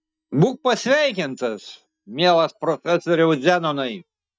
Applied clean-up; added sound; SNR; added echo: neural mask model DeepFilterNet 3.